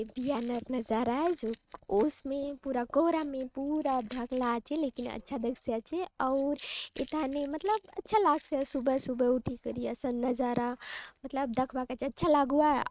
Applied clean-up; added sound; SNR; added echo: neural mask model RNNoise.